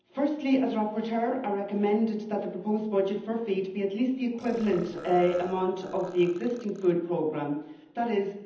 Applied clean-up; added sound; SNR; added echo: none; Burping, eructation; 20 dB; reverberation time 0.8 s.